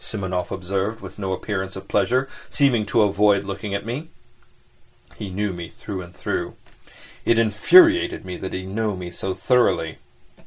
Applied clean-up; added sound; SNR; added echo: none; none; none; none.